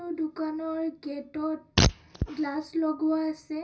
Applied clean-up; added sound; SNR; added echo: none; Fart; -2 dB; reverberation time 0.4 s.